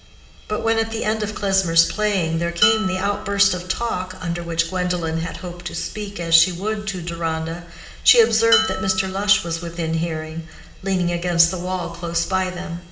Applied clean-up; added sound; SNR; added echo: none; Dishes, pots, and pans; 8 dB; reverberation time 1.7 s.